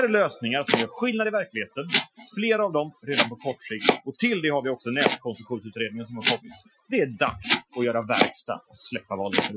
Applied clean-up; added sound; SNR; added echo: classical method Wiener filter.